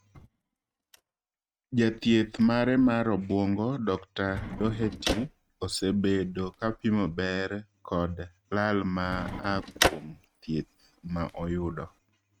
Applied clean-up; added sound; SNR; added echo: neural mask model RNNoise.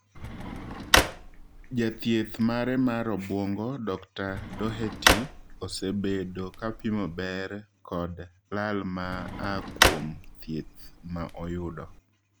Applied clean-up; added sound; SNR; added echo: none; Drawer open or close; -1 dB; none.